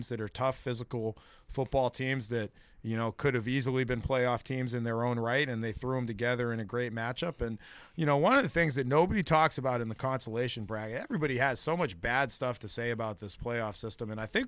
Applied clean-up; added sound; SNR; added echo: none; none; none; none.